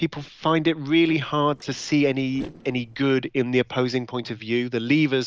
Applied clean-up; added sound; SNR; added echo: neural separator model SepFormer DNS4.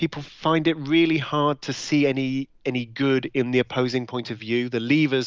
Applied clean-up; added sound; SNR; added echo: none; none; none; none.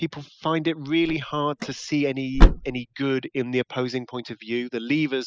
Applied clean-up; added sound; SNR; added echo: classical method spectral subtraction.